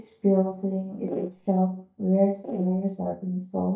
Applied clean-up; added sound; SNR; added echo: neural mask model DeepFilterNet 3.